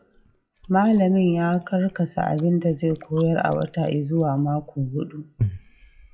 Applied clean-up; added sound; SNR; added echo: classical method WPE with log-MMSE.